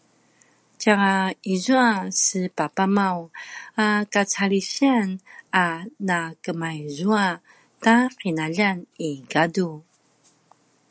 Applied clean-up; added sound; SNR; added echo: none; none; none; none.